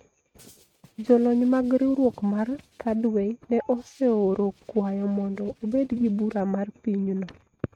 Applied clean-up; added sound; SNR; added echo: neural mask model RNNoise.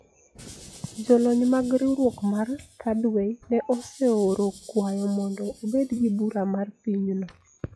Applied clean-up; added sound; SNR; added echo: classical method log-MMSE.